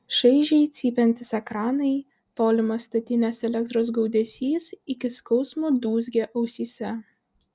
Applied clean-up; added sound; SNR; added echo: none; none; none; none.